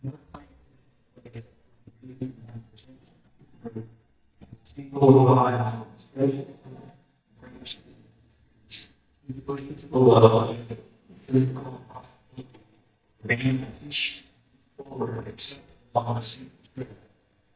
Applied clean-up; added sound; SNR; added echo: neural mask model DeepFilterNet 3.